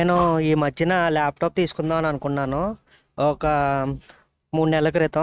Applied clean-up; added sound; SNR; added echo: neural mask model RNNoise.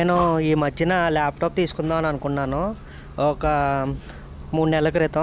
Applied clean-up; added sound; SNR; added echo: none; Breathing; 14 dB; none.